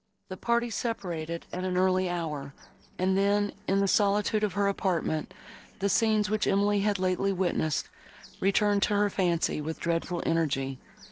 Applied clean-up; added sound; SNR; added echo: neural separator model SepFormer DNS4.